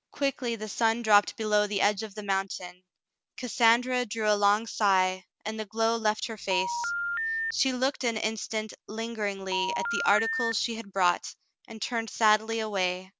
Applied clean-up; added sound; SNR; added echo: none; Telephone; 3 dB; none.